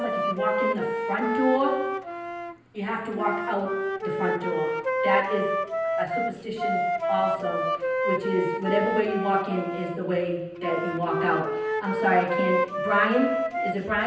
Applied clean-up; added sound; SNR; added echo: none; Wind instrument, woodwind instrument; 0 dB; reverberation time 0.9 s.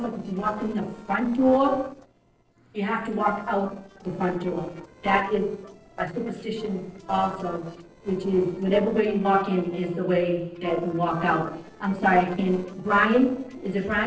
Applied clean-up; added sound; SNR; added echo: neural separator model SepFormer DNS4.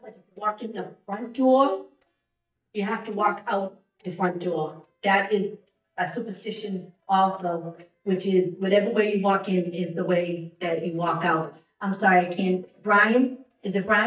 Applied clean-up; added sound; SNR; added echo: neural mask model DeepFilterNet 3.